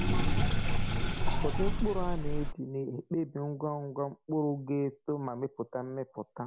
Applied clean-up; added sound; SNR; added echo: none; Sink (filling or washing); -4 dB; none.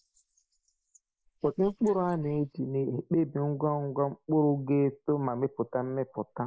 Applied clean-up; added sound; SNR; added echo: neural mask model Resemble Enhance denoiser.